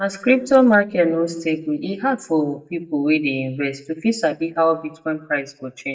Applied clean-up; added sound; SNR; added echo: neural mask model DeepFilterNet 3.